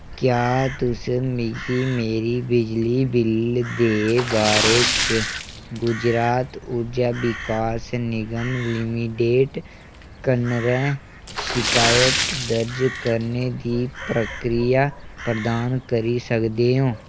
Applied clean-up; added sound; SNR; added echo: none; Crow + Splash, splatter; 7 dB; none.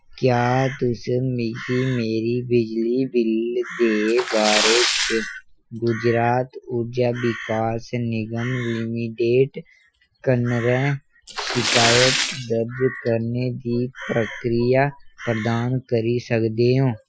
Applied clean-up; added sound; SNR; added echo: classical method Wiener filter.